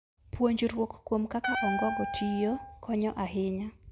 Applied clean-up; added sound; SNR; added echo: none; Wind instrument, woodwind instrument; 4 dB; none.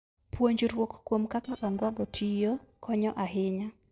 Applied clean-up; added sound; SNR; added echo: neural separator model SepFormer DNS4.